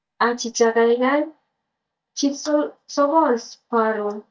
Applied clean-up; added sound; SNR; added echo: neural mask model DeepFilterNet 3.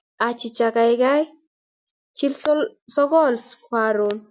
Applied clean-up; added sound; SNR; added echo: none; none; none; none.